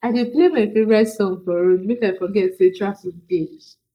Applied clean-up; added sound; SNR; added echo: neural mask model Resemble Enhance denoiser.